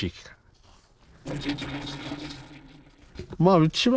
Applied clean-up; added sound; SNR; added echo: neural separator model SepFormer DNS4.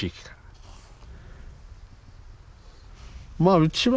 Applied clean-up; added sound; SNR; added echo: none; none; none; none.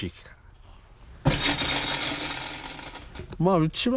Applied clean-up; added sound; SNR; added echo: none; Tools; -3 dB; none.